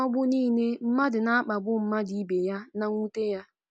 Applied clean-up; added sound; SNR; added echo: none; none; none; none.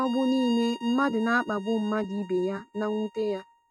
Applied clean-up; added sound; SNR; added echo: neural mask model RNNoise.